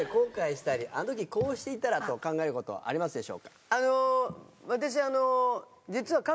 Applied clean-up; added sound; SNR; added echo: none; none; none; none.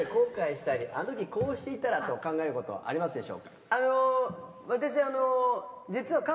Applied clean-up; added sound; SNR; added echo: none; none; none; reverberation time 1.8 s.